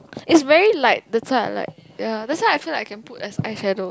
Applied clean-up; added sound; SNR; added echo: none; none; none; none.